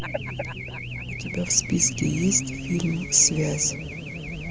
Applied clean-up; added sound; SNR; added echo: none; Race car, auto racing / Alarm; 7 dB; none.